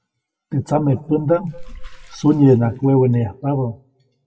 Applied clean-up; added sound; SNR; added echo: classical method WPE with log-MMSE.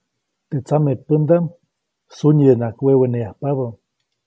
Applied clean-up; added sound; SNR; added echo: none; none; none; none.